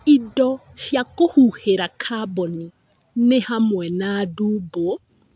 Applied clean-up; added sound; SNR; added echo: none; none; none; none.